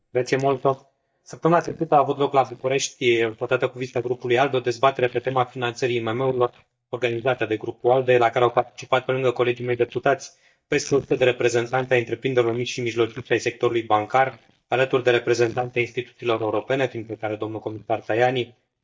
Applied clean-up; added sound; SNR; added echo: neural mask model DeepFilterNet 3.